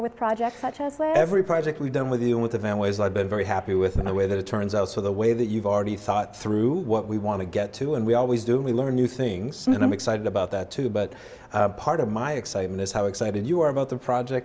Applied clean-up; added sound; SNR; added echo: none; none; none; none.